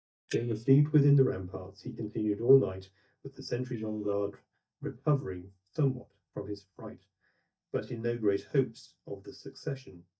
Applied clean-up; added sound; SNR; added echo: neural mask model DeepFilterNet 3.